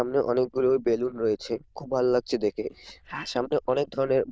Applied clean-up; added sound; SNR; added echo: neural diffusion model UNIVERSE++.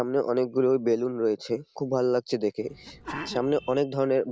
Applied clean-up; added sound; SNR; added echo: none; Sneeze; 14 dB; none.